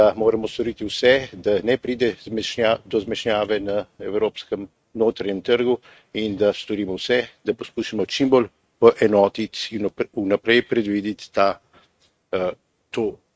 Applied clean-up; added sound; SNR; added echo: neural mask model RNNoise.